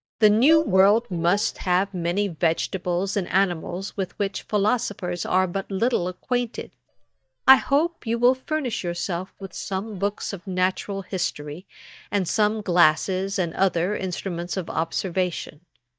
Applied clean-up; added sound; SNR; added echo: neural mask model DeepFilterNet 3.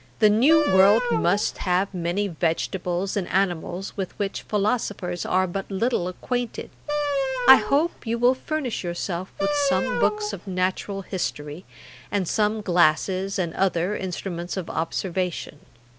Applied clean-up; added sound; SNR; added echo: none; Wind instrument, woodwind instrument; 4 dB; none.